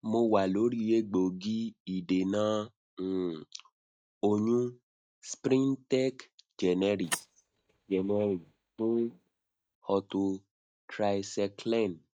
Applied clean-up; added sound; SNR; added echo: neural mask model DeepFilterNet 3.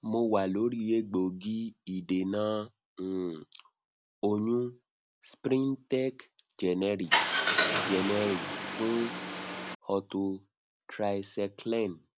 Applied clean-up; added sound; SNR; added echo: none; Car; -2 dB; none.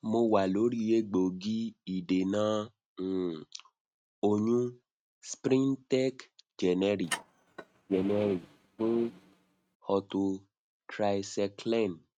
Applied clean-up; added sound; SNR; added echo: neural mask model RNNoise.